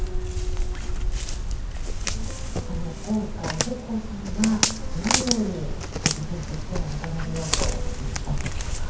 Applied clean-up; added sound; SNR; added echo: none; Walk, footsteps; -5 dB; reverberation time 0.6 s.